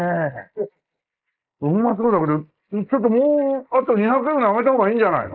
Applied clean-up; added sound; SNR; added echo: neural mask model Resemble Enhance denoiser.